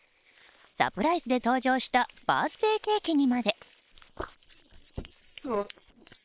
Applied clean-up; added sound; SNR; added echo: neural separator model SepFormer WHAM!.